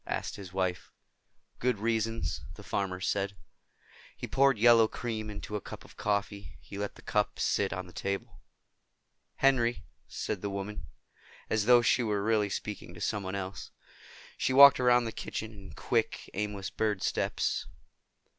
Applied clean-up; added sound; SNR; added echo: none; none; none; none.